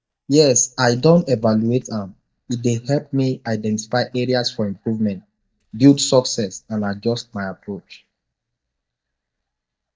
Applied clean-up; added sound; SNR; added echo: neural mask model DeepFilterNet 3.